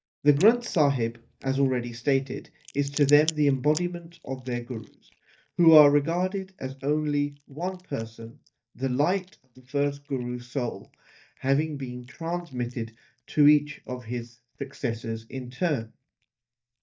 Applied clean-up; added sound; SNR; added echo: neural mask model DeepFilterNet 3.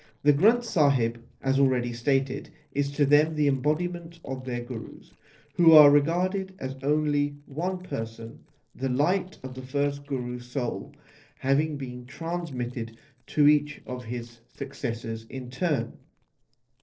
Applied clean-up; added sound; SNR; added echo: neural separator model SepFormer DNS4.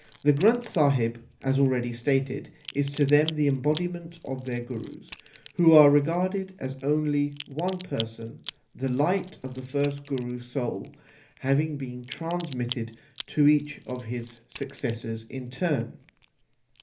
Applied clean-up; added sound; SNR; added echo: none; Crack; 12 dB; reverberation time 0.3 s.